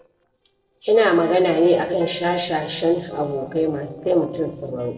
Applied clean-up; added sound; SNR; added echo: neural separator model SepFormer DNS4.